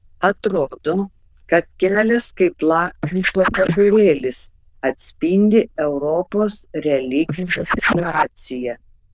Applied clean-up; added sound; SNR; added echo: neural diffusion model UNIVERSE++.